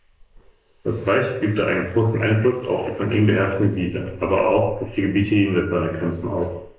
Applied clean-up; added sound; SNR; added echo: neural mask model Resemble Enhance denoiser.